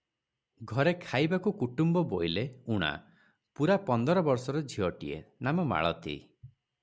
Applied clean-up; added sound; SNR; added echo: none; none; none; none.